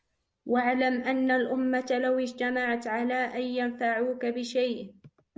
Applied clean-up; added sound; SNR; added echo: none; none; none; none.